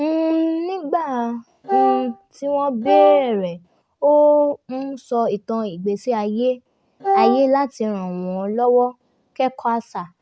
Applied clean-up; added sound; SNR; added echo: none; Wind instrument, woodwind instrument; 0 dB; none.